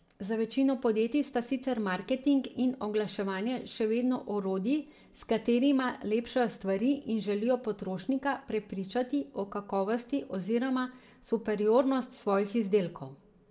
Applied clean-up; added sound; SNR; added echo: none; none; none; reverberation time 0.4 s.